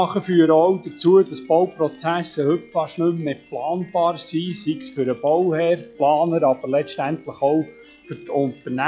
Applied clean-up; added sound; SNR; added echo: classical method log-MMSE.